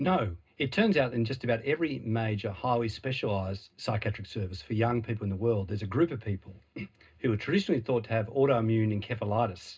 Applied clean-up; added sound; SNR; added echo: none; none; none; reverberation time 0.2 s.